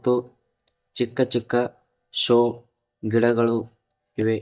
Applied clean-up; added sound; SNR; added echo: neural mask model DeepFilterNet 3.